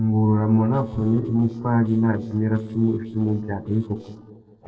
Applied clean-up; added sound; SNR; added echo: neural separator model SepFormer DNS4.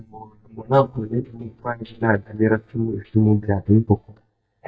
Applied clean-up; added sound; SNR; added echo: neural mask model DeepFilterNet 3.